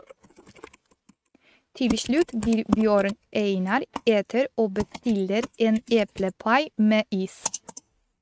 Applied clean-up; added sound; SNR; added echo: neural mask model RNNoise.